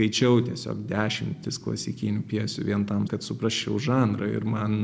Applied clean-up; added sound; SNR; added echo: none; none; none; none.